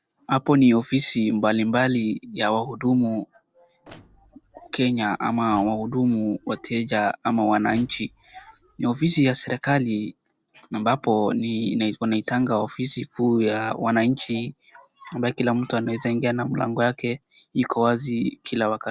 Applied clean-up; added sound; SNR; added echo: neural separator model SepFormer DNS4.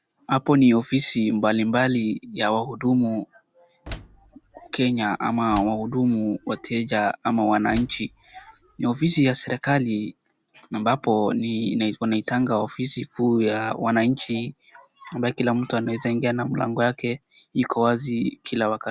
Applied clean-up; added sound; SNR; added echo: none; Slam; 18 dB; none.